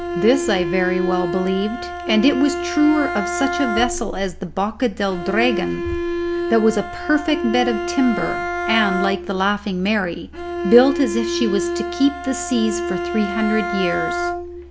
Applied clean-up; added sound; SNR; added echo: none; Bowed string instrument; 4 dB; none.